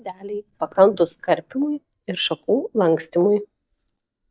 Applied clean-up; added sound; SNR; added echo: neural mask model DeepFilterNet 3.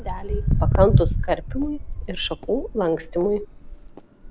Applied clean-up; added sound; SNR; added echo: none; Walk, footsteps; -1 dB; none.